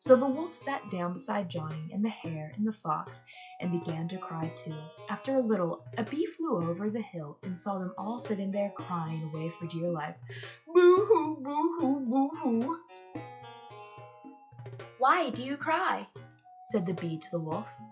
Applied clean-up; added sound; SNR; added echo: classical method log-MMSE.